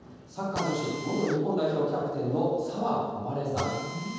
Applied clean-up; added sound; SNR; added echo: none; Drill; 13 dB; reverberation time 1.2 s.